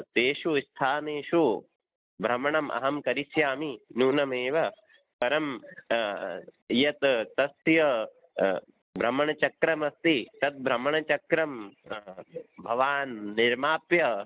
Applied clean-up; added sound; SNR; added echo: neural mask model DeepFilterNet 3.